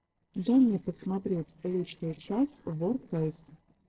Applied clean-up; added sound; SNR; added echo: neural separator model SepFormer DNS4.